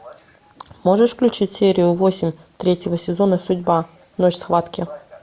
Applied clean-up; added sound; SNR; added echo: none; none; none; none.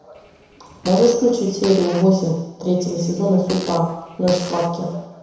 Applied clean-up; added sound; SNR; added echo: none; Fart; 16 dB; reverberation time 1.0 s.